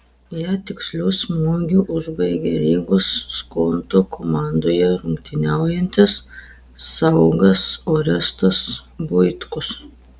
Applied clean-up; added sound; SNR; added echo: none; none; none; none.